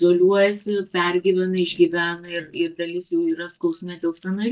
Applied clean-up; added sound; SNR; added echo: neural mask model DeepFilterNet 3.